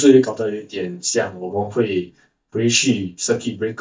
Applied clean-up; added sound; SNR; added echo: neural mask model DeepFilterNet 3.